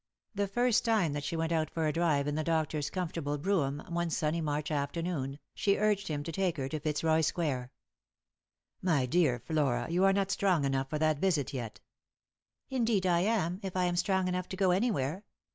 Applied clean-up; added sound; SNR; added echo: none; none; none; none.